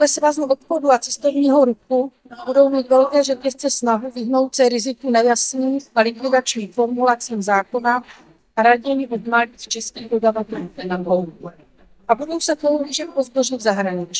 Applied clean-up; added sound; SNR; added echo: neural mask model DeepFilterNet 3.